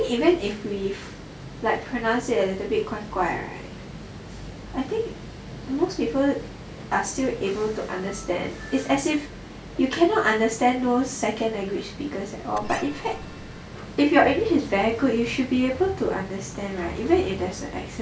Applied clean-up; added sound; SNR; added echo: none; Squeak; 14 dB; none.